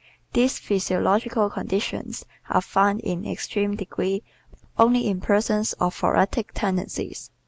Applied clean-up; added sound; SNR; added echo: none; none; none; none.